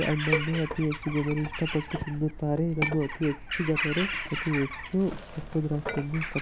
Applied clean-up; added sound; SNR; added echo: none; Chink, clink + Bird vocalization, bird call, bird song / Crow; 5 dB; none.